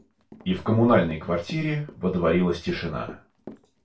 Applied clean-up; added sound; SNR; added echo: none; Walk, footsteps / Run; 20 dB; reverberation time 0.2 s.